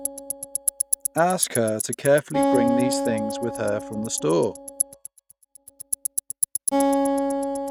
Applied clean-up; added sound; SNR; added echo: neural mask model RNNoise.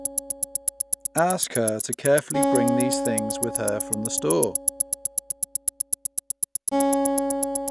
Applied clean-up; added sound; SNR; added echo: none; Tick-tock + Acoustic guitar; -3 dB; none.